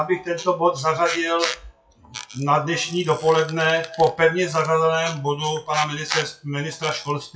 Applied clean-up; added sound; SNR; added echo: classical method WPE with log-MMSE.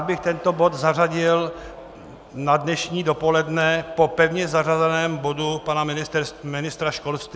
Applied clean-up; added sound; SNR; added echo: none; none; none; none.